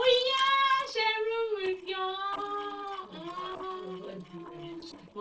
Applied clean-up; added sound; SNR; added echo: neural separator model SepFormer DNS4.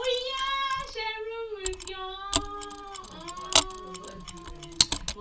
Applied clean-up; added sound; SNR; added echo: none; Mechanisms; -2 dB; reverberation time 0.2 s.